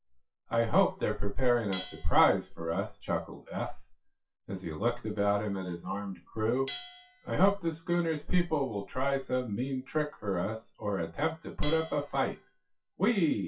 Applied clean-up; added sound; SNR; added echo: classical method WPE with log-MMSE.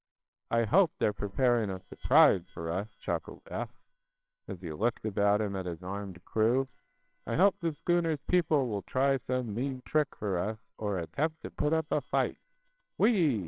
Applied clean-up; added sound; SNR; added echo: neural separator model SepFormer WHAMR!.